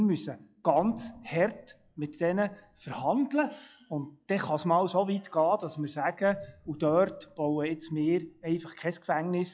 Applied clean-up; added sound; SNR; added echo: classical method log-MMSE.